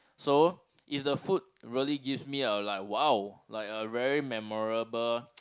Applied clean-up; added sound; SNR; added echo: none; none; none; none.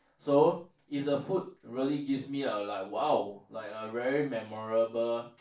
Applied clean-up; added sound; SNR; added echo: none; none; none; reverberation time 0.3 s.